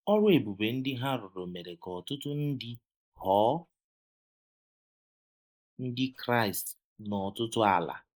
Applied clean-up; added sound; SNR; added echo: neural mask model Resemble Enhance denoiser.